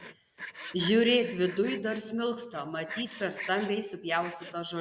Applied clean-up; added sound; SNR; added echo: none; Sawing; 15 dB; none.